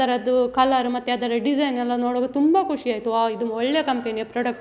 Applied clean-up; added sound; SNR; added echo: none; none; none; none.